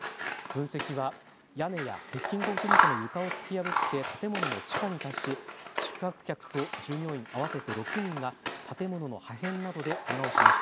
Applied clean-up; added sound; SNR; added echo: none; Scissors; -4 dB; none.